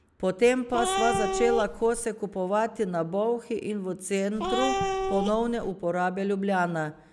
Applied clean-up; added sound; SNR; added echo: none; Cat; 2 dB; none.